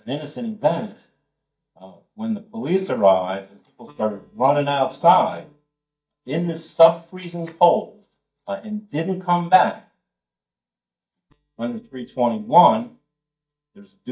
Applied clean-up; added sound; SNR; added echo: neural mask model DeepFilterNet 3.